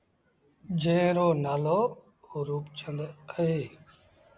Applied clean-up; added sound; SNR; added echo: none; none; none; none.